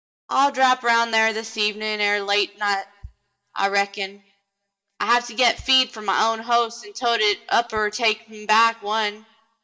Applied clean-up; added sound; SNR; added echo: neural mask model DeepFilterNet 3.